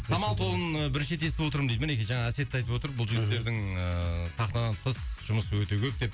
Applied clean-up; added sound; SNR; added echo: none; none; none; none.